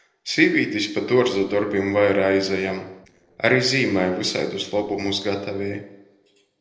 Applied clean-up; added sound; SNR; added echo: neural separator model SepFormer DNS4.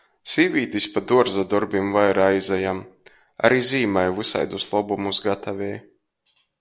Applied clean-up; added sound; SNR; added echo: none; none; none; none.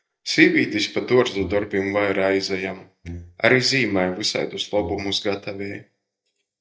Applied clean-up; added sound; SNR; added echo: neural mask model DeepFilterNet 3.